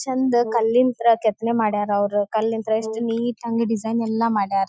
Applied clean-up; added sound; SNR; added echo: classical method Wiener filter.